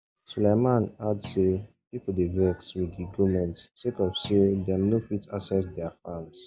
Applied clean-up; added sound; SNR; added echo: none; Thump, thud; 17 dB; none.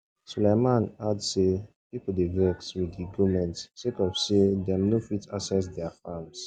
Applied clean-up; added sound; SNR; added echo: none; none; none; none.